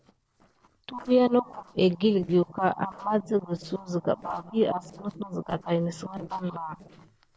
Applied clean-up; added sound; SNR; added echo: neural separator model SepFormer DNS4.